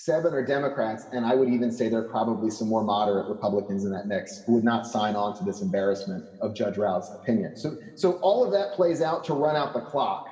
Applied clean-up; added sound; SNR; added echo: none; none; none; reverberation time 1.5 s.